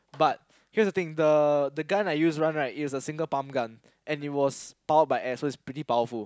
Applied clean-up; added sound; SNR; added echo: none; none; none; none.